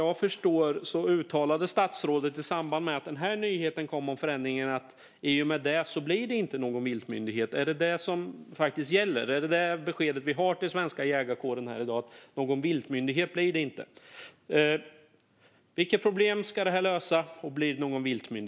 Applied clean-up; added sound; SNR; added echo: none; none; none; none.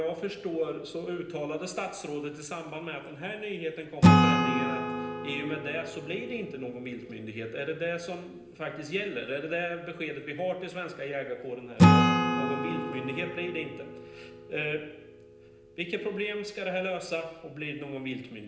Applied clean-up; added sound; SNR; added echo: none; Acoustic guitar / Strum; -5 dB; reverberation time 0.9 s.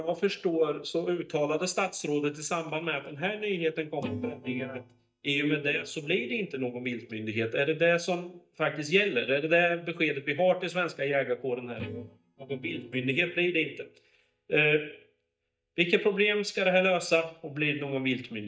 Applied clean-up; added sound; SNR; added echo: neural mask model DeepFilterNet 3.